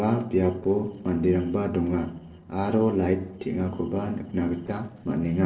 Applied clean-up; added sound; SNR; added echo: neural separator model SepFormer DNS4.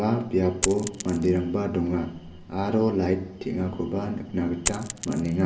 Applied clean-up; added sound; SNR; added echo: none; Coin (dropping); 11 dB; reverberation time 1.5 s.